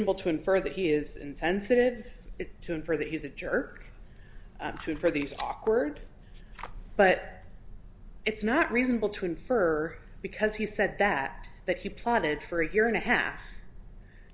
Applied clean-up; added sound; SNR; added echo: none; none; none; none.